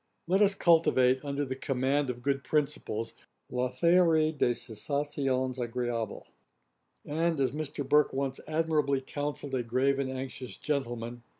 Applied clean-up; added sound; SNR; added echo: none; none; none; none.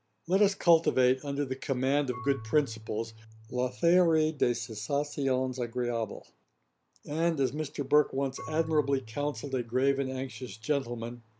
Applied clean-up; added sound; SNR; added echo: none; Marimba, xylophone / Wood; 20 dB; none.